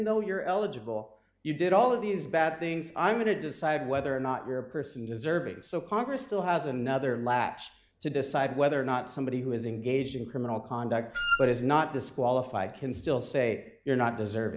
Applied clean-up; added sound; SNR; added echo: none; Wind instrument, woodwind instrument; 0 dB; none.